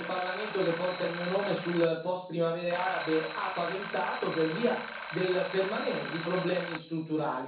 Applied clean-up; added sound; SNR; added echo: none; Alarm; 5 dB; reverberation time 0.6 s.